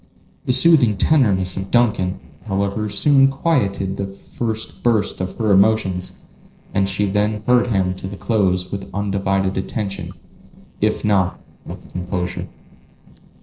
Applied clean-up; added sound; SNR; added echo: neural separator model SepFormer DNS4.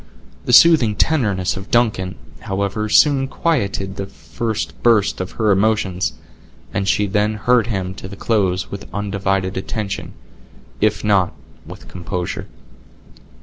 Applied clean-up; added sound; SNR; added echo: none; none; none; none.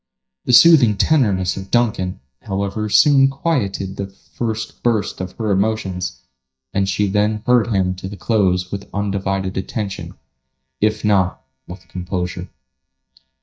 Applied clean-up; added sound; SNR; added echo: neural mask model DeepFilterNet 3.